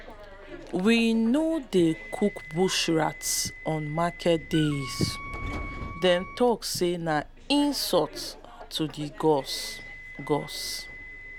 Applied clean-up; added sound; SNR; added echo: none; Subway, metro, underground + Wind instrument, woodwind instrument; 14 dB; none.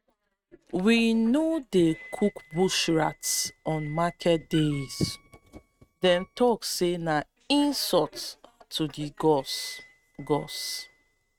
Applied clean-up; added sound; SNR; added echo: neural mask model RNNoise.